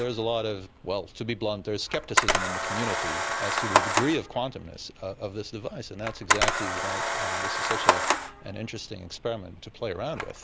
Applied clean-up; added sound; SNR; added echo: none; Camera; -3 dB; none.